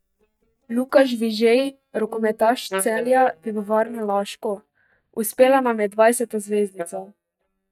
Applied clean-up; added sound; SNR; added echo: neural mask model DeepFilterNet 3.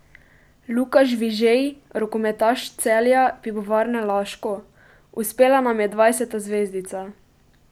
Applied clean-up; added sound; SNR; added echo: none; none; none; none.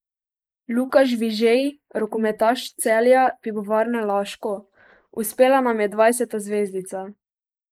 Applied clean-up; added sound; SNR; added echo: neural mask model Resemble Enhance denoiser.